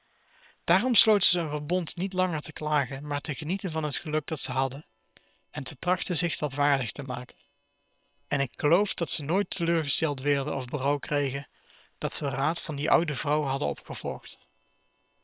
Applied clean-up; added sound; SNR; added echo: neural separator model SepFormer WHAM!.